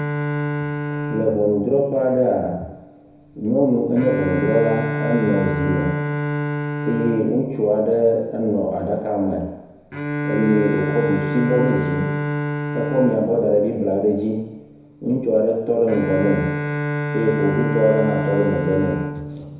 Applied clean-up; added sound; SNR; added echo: none; Bowed string instrument; 5 dB; reverberation time 1.0 s.